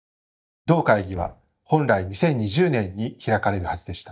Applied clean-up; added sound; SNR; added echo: neural mask model DeepFilterNet 3.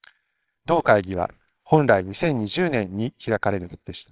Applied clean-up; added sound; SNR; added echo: neural separator model SepFormer WHAMR!.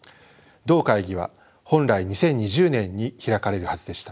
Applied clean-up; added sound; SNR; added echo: none; none; none; none.